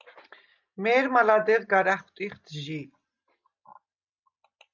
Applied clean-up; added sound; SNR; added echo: none; none; none; none.